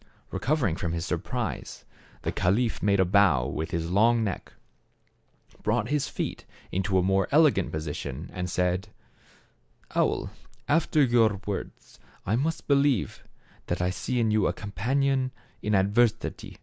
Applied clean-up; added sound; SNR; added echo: none; none; none; none.